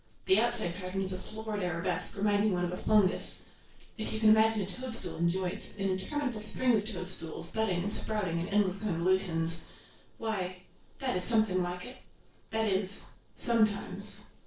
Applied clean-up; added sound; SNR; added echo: neural separator model SepFormer DNS4.